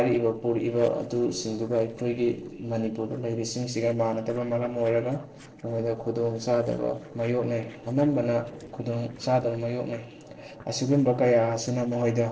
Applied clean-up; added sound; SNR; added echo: neural separator model SepFormer DNS4.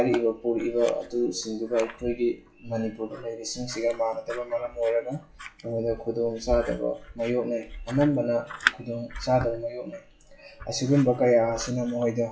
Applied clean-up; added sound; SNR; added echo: classical method WPE with log-MMSE.